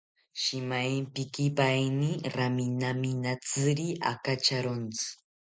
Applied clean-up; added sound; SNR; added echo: none; none; none; none.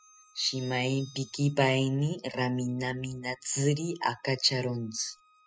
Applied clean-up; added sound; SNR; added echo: classical method spectral subtraction.